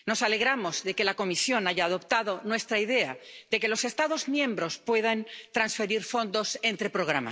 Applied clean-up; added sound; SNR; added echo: none; none; none; none.